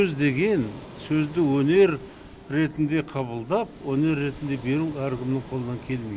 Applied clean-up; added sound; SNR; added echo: none; Waves, surf; 19 dB; none.